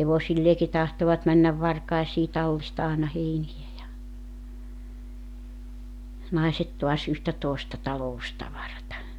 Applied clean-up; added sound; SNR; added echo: none; none; none; none.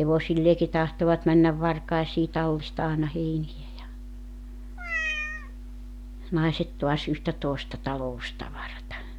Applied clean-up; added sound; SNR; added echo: none; Meow; 6 dB; none.